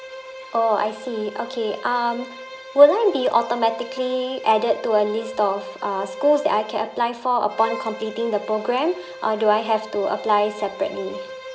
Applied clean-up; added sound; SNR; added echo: none; Bowed string instrument; 14 dB; none.